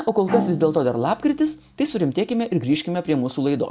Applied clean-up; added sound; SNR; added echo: none; Bowed string instrument; 12 dB; none.